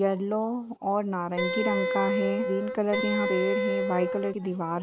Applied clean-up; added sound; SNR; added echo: none; Wind instrument, woodwind instrument; 0 dB; none.